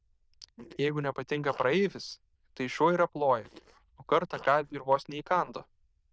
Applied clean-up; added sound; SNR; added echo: neural diffusion model UNIVERSE++.